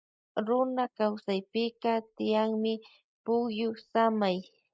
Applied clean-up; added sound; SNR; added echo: neural mask model Resemble Enhance denoiser.